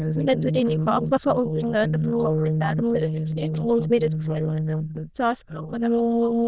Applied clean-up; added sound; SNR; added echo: neural diffusion model UNIVERSE++.